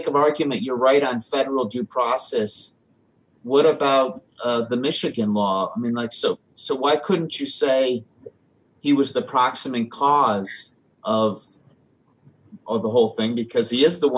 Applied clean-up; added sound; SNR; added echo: none; none; none; none.